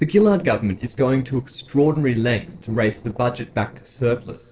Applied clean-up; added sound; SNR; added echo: neural separator model SepFormer DNS4.